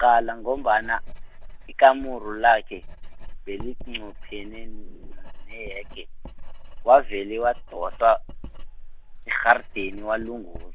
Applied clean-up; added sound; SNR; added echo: none; Writing; 9 dB; none.